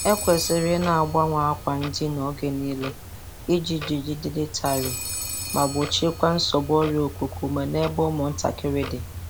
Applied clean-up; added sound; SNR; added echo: none; Telephone + Clock; 10 dB; none.